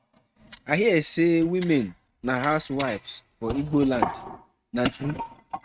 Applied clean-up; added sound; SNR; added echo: neural mask model RNNoise.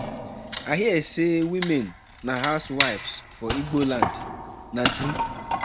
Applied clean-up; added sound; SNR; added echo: none; Wood; 4 dB; none.